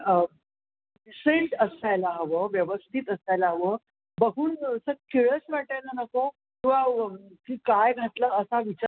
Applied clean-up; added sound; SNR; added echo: none; none; none; none.